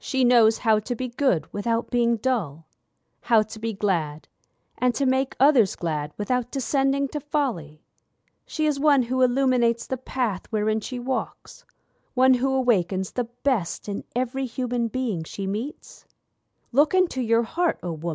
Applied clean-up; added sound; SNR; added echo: none; none; none; none.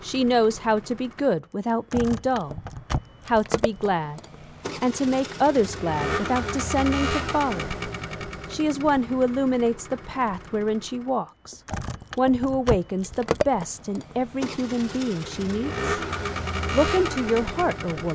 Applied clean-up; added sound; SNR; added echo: none; Vehicle; 6 dB; none.